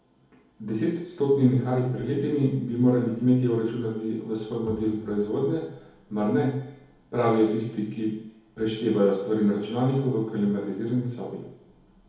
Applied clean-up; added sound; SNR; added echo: none; Bowed string instrument; 17 dB; reverberation time 1.9 s.